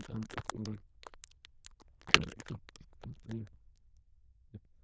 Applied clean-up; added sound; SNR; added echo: neural diffusion model UNIVERSE++.